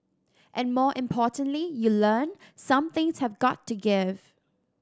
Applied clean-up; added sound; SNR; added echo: none; none; none; none.